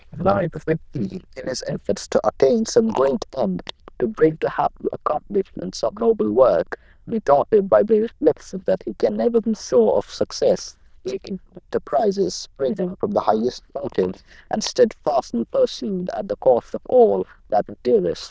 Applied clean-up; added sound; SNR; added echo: neural diffusion model UNIVERSE++.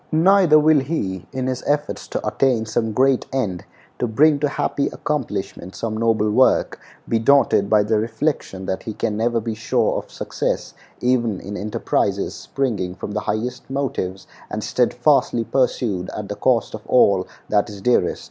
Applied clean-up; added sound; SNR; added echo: none; none; none; none.